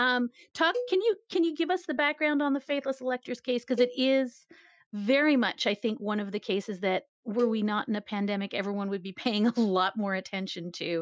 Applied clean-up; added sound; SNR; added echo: classical method Wiener filter.